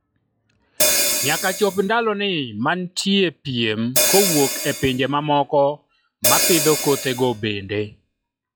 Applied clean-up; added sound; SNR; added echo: classical method log-MMSE.